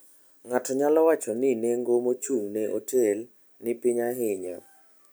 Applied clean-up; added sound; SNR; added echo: none; none; none; none.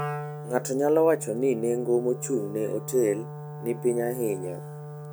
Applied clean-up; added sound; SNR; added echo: none; Wind instrument, woodwind instrument; 10 dB; none.